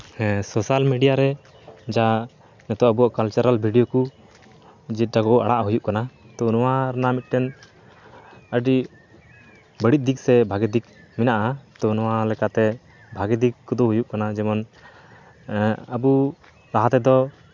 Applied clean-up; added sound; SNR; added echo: none; none; none; none.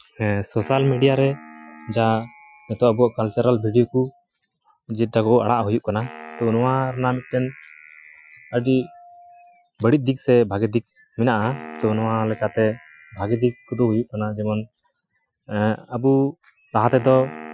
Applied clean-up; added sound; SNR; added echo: classical method Wiener filter.